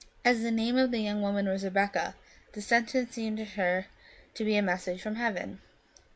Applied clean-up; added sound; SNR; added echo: none; none; none; none.